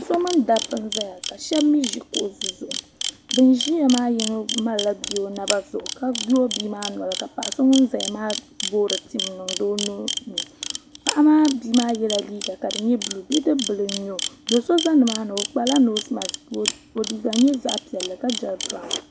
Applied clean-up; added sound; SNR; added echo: none; Camera; 8 dB; none.